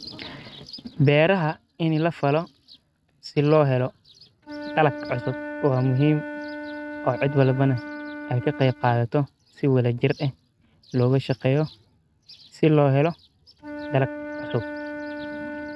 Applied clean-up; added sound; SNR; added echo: neural mask model RNNoise.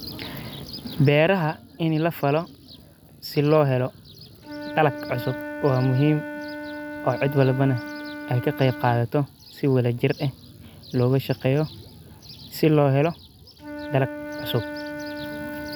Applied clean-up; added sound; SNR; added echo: none; Wind instrument, woodwind instrument; 13 dB; none.